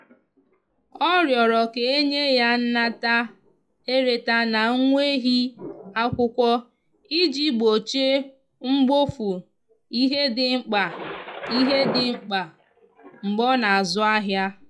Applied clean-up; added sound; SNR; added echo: classical method log-MMSE.